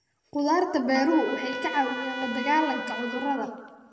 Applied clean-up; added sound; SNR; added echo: none; Trumpet; 10 dB; reverberation time 1.4 s.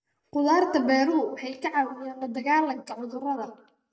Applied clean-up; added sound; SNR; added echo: neural mask model DeepFilterNet 3.